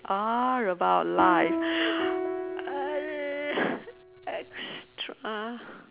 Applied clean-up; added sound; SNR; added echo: none; Piano; 4 dB; none.